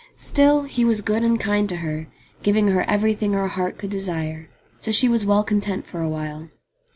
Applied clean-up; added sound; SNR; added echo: none; none; none; none.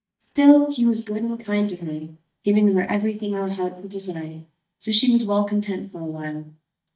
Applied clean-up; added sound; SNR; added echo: neural mask model DeepFilterNet 3.